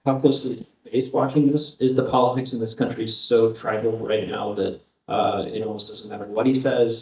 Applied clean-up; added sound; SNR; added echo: neural mask model DeepFilterNet 3.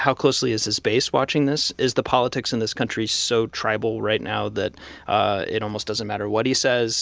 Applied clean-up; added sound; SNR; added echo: none; none; none; none.